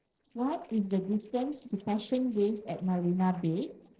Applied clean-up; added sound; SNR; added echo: neural separator model SepFormer DNS4.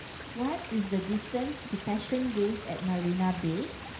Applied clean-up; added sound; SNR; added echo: none; Stream; 11 dB; reverberation time 0.5 s.